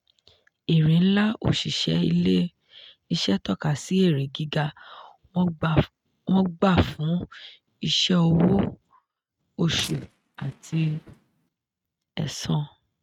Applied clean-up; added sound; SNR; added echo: neural mask model RNNoise.